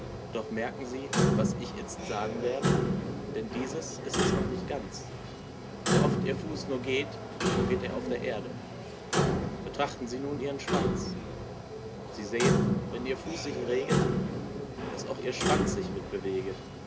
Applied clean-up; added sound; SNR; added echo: none; Clock; -5 dB; none.